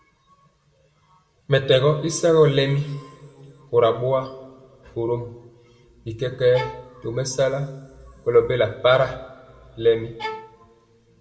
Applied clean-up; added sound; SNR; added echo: none; Bowed string instrument; 13 dB; reverberation time 1.3 s.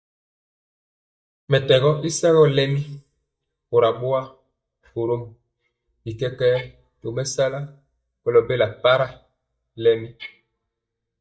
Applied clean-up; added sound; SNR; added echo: neural mask model DeepFilterNet 3.